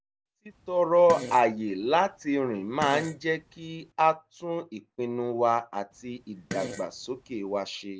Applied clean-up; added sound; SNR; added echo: none; Fart; 15 dB; none.